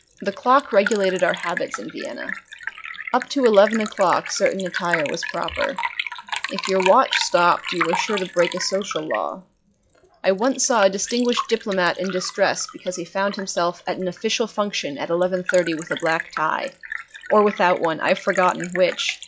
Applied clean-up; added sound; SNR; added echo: classical method log-MMSE.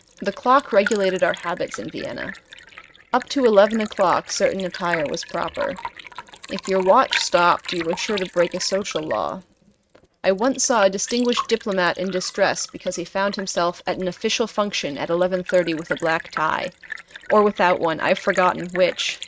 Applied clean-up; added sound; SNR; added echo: neural mask model RNNoise.